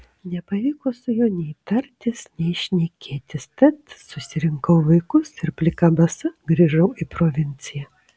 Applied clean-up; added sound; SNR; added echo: none; none; none; none.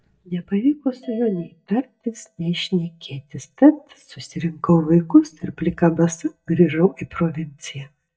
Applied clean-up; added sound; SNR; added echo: neural mask model DeepFilterNet 3.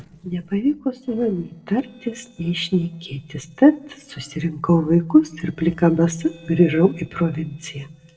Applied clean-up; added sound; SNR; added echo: neural separator model SepFormer DNS4.